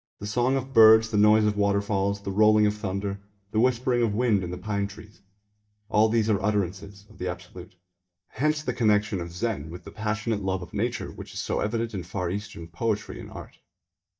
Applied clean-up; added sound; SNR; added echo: neural mask model DeepFilterNet 3.